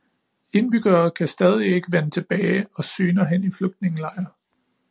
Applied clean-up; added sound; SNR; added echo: none; none; none; none.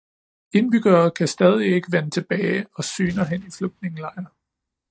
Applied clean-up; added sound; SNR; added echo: neural mask model DeepFilterNet 3.